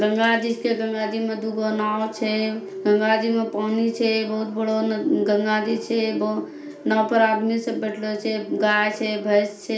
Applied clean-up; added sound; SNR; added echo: none; none; none; reverberation time 0.4 s.